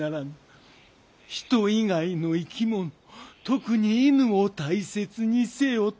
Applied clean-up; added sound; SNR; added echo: none; none; none; none.